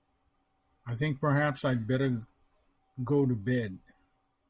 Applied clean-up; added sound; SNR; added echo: none; none; none; none.